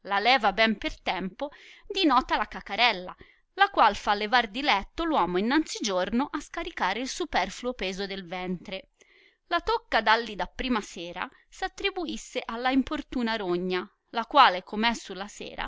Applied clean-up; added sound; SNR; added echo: none; none; none; none.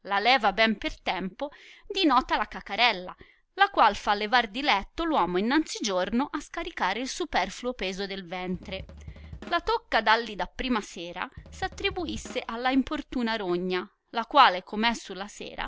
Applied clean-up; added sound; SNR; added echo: none; Drum kit; 19 dB; none.